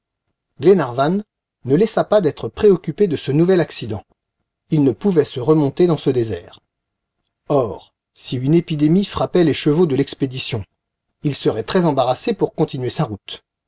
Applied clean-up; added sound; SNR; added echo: none; none; none; none.